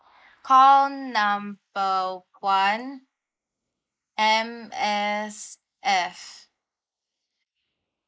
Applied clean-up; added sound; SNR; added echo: neural mask model Resemble Enhance denoiser.